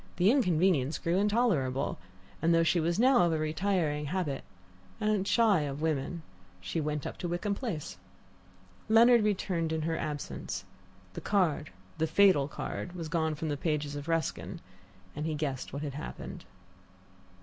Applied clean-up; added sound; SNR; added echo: none; none; none; none.